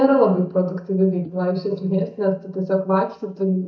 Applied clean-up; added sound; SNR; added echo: neural mask model DeepFilterNet 3.